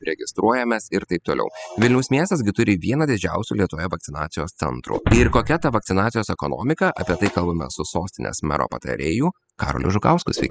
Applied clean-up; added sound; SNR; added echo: classical method spectral subtraction.